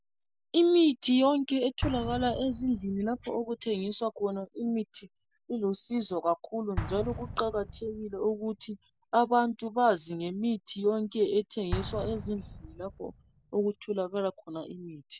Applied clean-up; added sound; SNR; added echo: none; Explosion; 14 dB; none.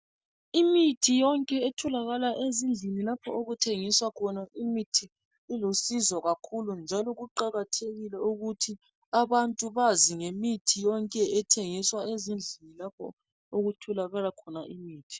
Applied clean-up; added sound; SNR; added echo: none; none; none; none.